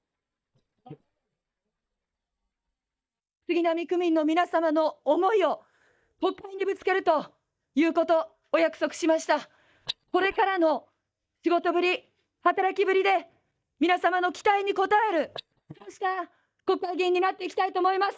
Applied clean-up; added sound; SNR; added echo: neural mask model DeepFilterNet 3.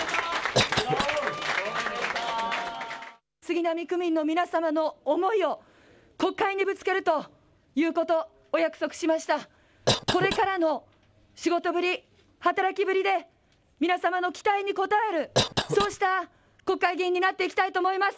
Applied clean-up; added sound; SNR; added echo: none; Cough; 4 dB; none.